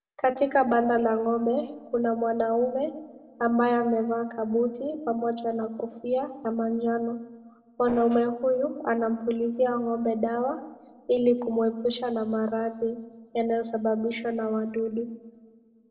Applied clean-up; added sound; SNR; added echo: neural separator model SepFormer DNS4.